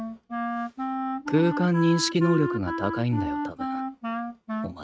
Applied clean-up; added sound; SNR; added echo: neural mask model RNNoise.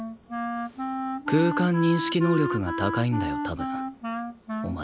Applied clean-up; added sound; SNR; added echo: none; Wind instrument, woodwind instrument; 3 dB; none.